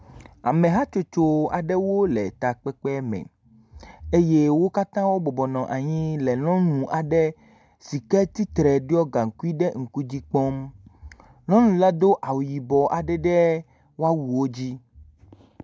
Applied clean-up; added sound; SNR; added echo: none; none; none; none.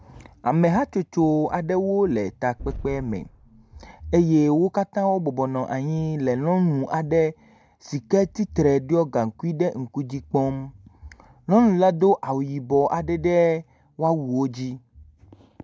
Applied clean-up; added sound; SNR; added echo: none; Boom; 17 dB; none.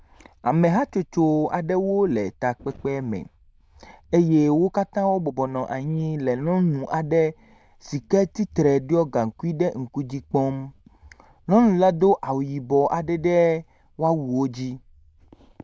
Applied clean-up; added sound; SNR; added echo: neural diffusion model UNIVERSE++.